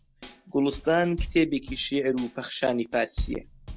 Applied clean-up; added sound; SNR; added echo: none; Bass drum / Snare drum / Drum kit; 11 dB; none.